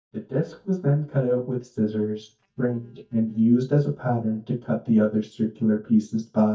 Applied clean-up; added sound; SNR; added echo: neural mask model DeepFilterNet 3.